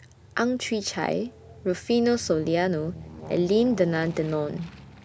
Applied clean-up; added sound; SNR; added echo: none; Aircraft; 17 dB; none.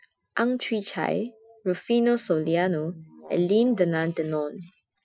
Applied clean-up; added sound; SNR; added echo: classical method Wiener filter.